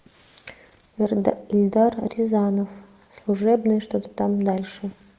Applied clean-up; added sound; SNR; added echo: none; none; none; none.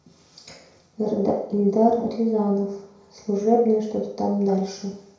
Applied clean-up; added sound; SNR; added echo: none; none; none; reverberation time 0.6 s.